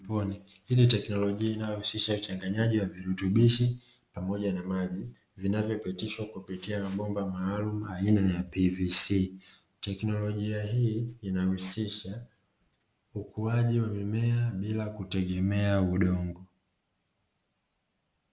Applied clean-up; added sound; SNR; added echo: none; none; none; none.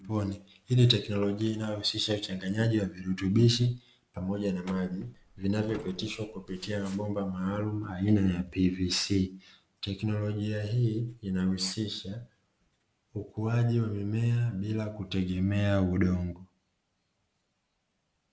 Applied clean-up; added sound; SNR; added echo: none; Truck; 20 dB; none.